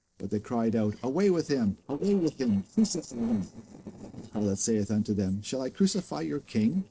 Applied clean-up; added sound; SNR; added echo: neural separator model SepFormer DNS4.